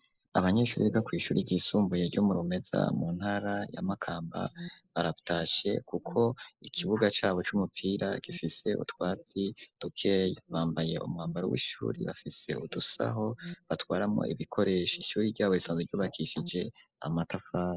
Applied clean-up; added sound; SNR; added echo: neural mask model Resemble Enhance denoiser.